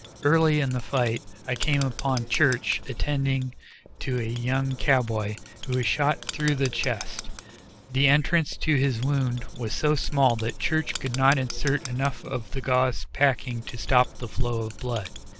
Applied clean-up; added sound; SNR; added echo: none; Writing; 17 dB; none.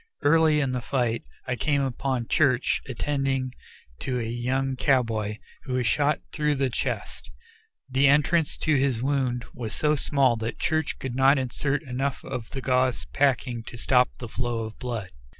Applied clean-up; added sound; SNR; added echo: none; none; none; none.